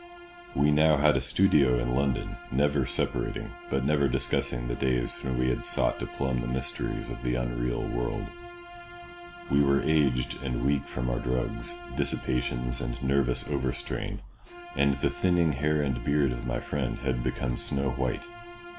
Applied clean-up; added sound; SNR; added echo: none; Bowed string instrument; 17 dB; none.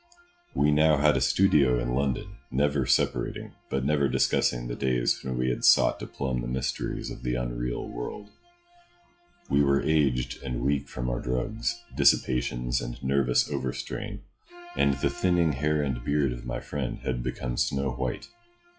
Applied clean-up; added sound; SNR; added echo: classical method log-MMSE.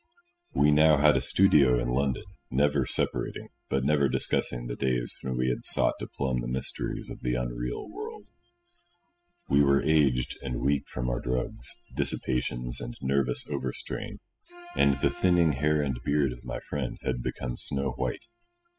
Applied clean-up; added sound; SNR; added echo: classical method spectral subtraction.